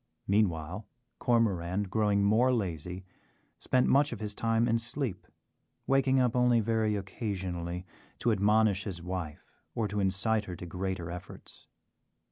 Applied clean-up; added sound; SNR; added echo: none; none; none; none.